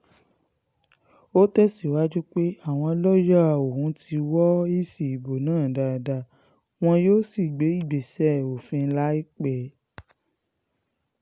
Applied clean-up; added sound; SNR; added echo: none; none; none; none.